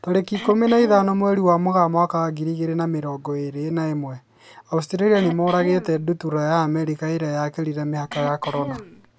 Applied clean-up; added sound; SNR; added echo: none; Cough; 13 dB; none.